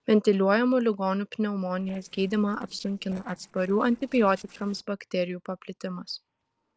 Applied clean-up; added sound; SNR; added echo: neural separator model SepFormer DNS4.